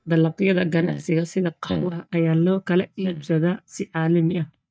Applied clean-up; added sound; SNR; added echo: neural mask model DeepFilterNet 3.